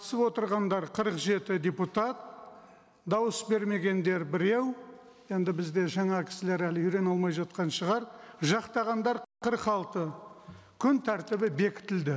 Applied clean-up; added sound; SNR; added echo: none; none; none; none.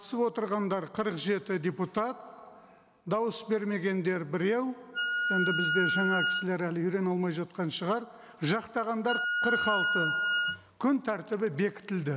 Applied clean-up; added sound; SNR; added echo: none; Wind instrument, woodwind instrument; 0 dB; none.